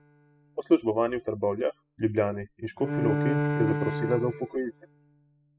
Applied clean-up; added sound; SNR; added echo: classical method spectral subtraction.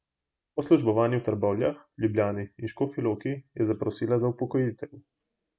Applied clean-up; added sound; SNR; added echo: none; none; none; none.